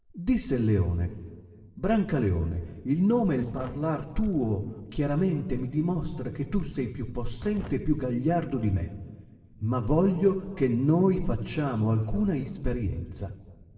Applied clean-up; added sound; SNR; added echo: neural separator model SepFormer DNS4.